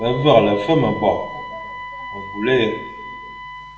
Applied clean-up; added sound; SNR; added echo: none; Wind instrument, woodwind instrument; 12 dB; reverberation time 0.8 s.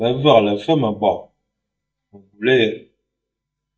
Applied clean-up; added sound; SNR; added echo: neural mask model DeepFilterNet 3.